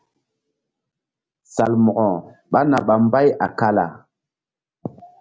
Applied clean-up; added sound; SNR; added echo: none; none; none; none.